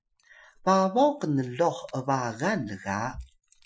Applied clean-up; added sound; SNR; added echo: classical method Wiener filter.